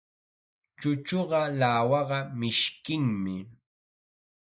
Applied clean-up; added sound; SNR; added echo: neural mask model Resemble Enhance denoiser.